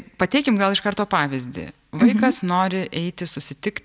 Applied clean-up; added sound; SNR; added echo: none; none; none; none.